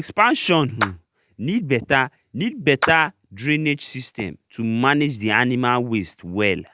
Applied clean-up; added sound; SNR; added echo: none; Clapping; 10 dB; none.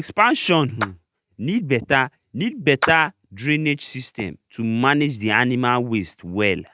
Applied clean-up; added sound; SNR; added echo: neural mask model RNNoise.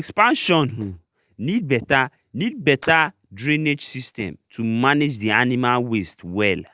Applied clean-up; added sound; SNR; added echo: neural separator model SepFormer DNS4.